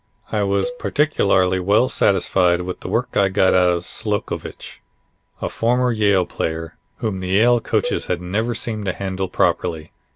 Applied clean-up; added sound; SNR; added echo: none; Cowbell; 15 dB; none.